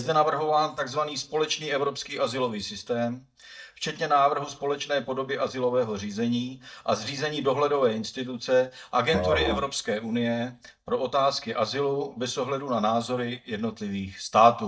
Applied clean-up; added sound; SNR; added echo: neural mask model DeepFilterNet 3.